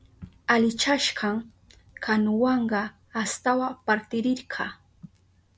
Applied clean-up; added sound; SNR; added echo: none; none; none; none.